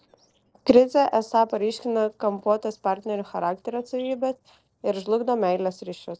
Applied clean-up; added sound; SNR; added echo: neural separator model SepFormer DNS4.